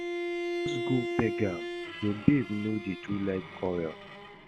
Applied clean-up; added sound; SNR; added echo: none; Bowed string instrument; 4 dB; none.